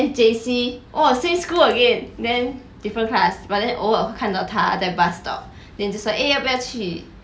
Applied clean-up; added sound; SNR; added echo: none; none; none; none.